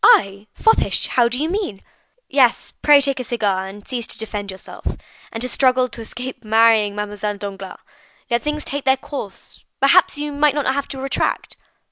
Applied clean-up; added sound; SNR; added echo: none; none; none; none.